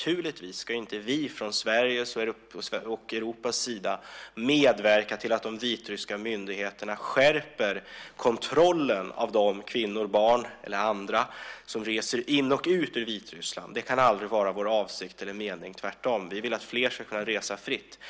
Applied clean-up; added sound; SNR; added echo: none; none; none; none.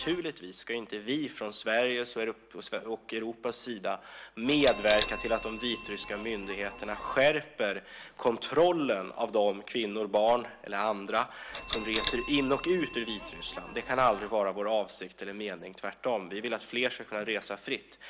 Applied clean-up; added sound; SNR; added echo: none; Bell; 0 dB; none.